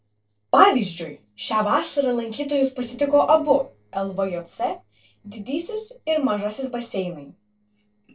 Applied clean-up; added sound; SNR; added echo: neural separator model SepFormer DNS4.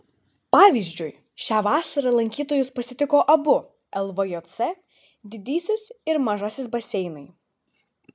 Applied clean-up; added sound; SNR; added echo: none; none; none; none.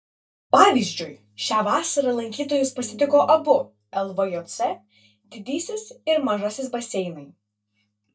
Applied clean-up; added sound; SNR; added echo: neural mask model DeepFilterNet 3.